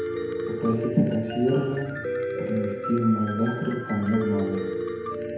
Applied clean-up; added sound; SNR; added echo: none; Piano; 4 dB; reverberation time 0.9 s.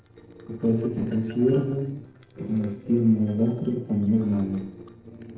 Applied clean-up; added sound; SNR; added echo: neural separator model SepFormer DNS4.